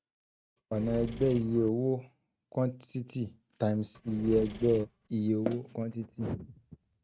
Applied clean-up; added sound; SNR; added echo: neural mask model RNNoise.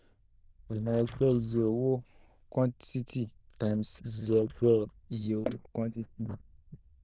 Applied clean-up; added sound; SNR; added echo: neural diffusion model UNIVERSE++.